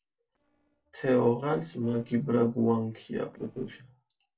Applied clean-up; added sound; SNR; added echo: neural separator model SepFormer DNS4.